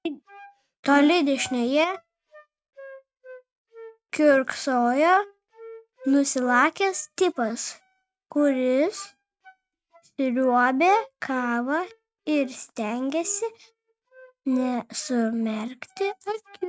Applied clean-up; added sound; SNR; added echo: neural mask model RNNoise.